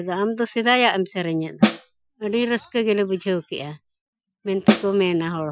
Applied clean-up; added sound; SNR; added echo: classical method Wiener filter.